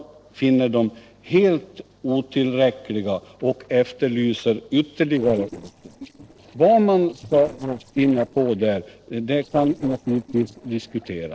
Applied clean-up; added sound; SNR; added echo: neural separator model SepFormer DNS4.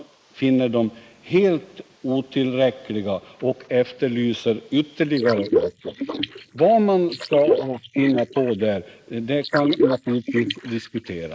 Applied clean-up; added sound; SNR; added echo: neural mask model Resemble Enhance denoiser.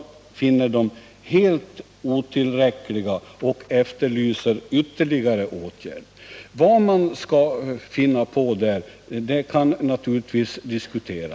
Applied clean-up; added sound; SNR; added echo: none; none; none; none.